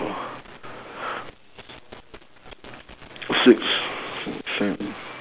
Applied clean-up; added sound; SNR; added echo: none; none; none; none.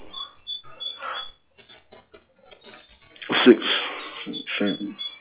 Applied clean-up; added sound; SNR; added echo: classical method log-MMSE.